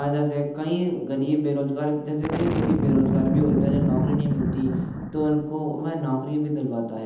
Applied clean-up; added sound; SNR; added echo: none; Boom; 2 dB; reverberation time 0.9 s.